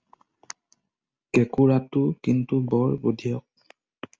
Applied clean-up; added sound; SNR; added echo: none; none; none; none.